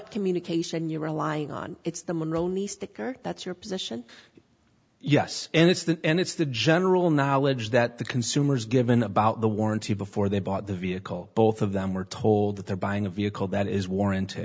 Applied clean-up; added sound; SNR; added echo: none; none; none; none.